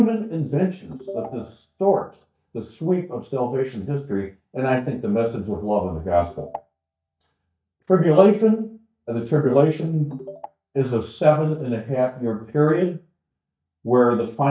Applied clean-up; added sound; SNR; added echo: neural mask model DeepFilterNet 3.